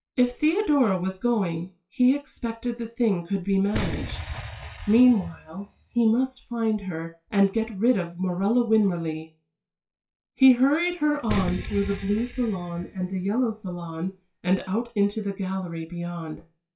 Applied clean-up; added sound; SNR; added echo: classical method WPE with log-MMSE.